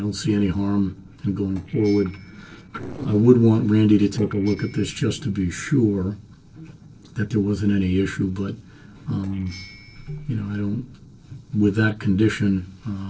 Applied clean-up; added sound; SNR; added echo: neural separator model SepFormer DNS4.